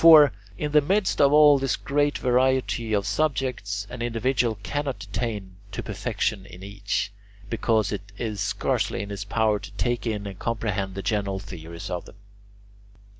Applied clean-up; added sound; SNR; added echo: none; none; none; none.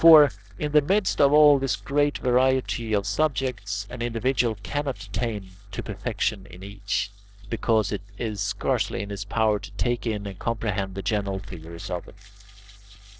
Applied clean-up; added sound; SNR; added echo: neural separator model SepFormer DNS4.